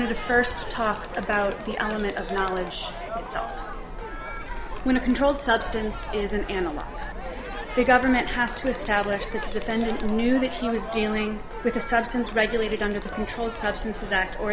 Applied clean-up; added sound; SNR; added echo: none; Crowd; 10 dB; none.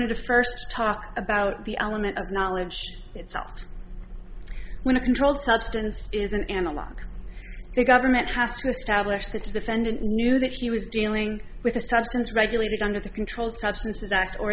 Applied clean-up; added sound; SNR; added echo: none; none; none; none.